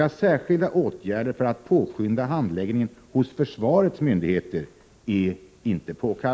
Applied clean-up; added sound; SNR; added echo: none; none; none; none.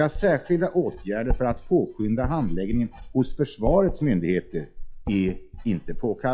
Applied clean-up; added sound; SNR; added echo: classical method log-MMSE.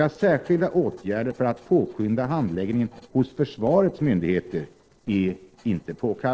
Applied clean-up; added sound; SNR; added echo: neural separator model SepFormer DNS4.